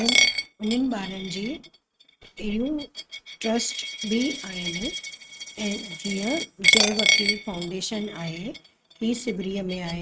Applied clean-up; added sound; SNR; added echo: neural mask model RNNoise.